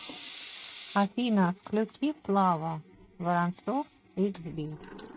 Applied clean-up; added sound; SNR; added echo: neural mask model RNNoise.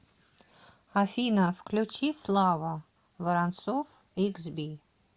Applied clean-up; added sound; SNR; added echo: none; none; none; none.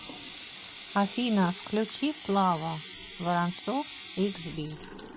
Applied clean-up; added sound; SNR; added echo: none; Water tap, faucet; 13 dB; none.